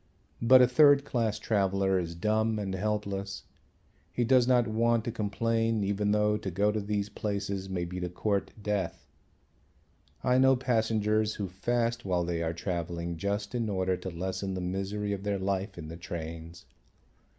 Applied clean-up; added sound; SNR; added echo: none; none; none; none.